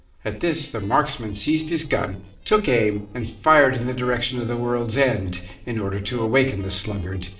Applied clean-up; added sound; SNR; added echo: neural separator model SepFormer DNS4.